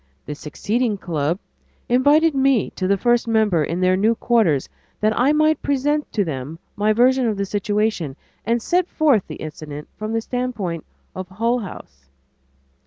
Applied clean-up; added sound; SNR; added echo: none; none; none; none.